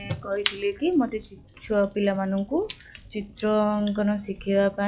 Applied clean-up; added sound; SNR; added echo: classical method log-MMSE.